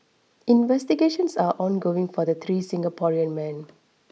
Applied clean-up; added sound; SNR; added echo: none; none; none; none.